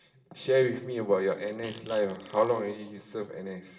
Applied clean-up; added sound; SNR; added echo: none; Fart; 19 dB; reverberation time 0.8 s.